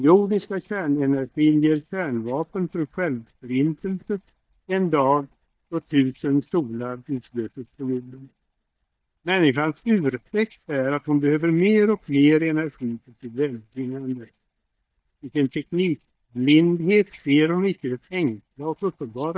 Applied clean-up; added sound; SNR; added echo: neural mask model DeepFilterNet 3.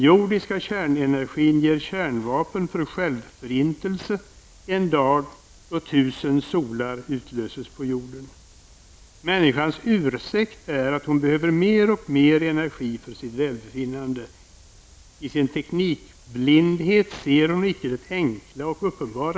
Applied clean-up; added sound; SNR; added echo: none; none; none; none.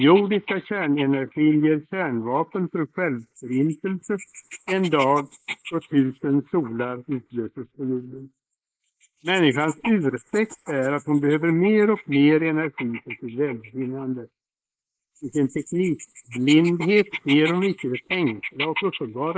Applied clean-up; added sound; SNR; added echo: neural mask model Resemble Enhance denoiser.